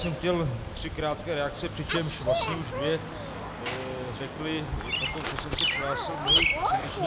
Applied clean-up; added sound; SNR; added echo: none; Bird vocalization, bird call, bird song; -2 dB; none.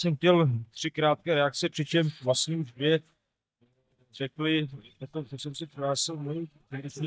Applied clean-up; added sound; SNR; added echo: neural mask model DeepFilterNet 3.